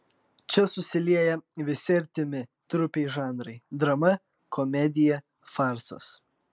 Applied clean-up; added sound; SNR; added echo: none; none; none; none.